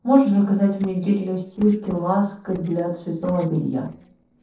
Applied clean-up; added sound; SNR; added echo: neural separator model SepFormer DNS4.